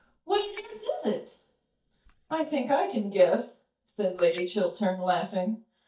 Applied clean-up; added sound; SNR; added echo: neural mask model DeepFilterNet 3.